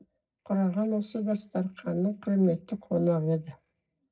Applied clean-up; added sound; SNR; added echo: neural separator model SepFormer DNS4.